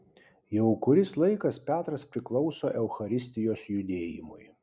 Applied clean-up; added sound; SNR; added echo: none; none; none; none.